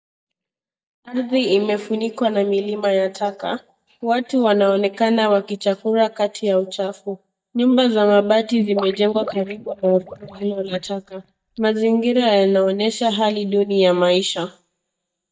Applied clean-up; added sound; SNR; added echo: neural mask model DeepFilterNet 3.